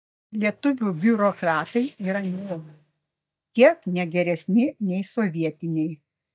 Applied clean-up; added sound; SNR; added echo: neural mask model DeepFilterNet 3.